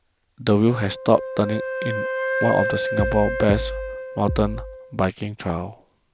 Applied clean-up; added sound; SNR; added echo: none; Wind instrument, woodwind instrument + Bass drum; 5 dB; none.